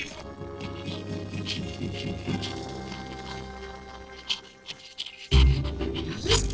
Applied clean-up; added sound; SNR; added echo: neural separator model SepFormer DNS4.